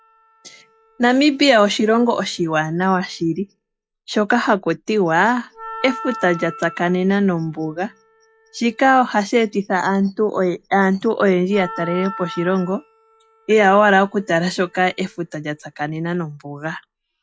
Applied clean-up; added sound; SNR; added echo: classical method log-MMSE.